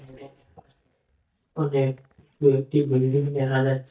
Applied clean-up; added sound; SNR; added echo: neural mask model DeepFilterNet 3.